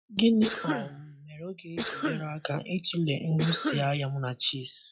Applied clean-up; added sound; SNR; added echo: classical method log-MMSE.